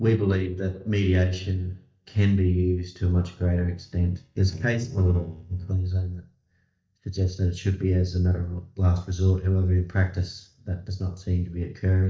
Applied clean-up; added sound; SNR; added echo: neural mask model DeepFilterNet 3.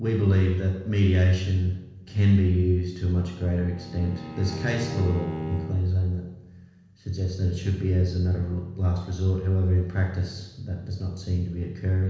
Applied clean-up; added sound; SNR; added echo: none; Bowed string instrument; 12 dB; reverberation time 1.1 s.